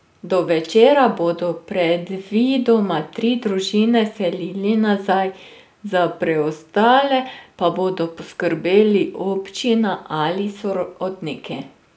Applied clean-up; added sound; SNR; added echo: none; none; none; none.